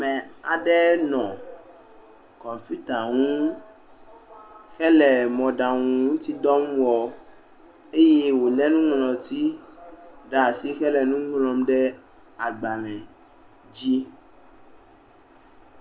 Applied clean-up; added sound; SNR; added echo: none; none; none; none.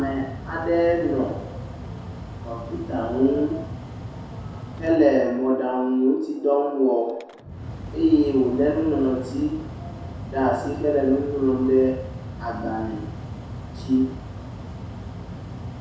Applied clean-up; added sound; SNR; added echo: none; Mechanical fan; 11 dB; reverberation time 0.7 s.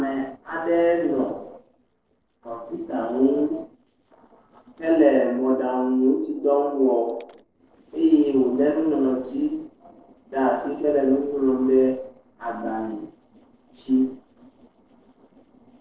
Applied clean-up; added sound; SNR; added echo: neural separator model SepFormer DNS4.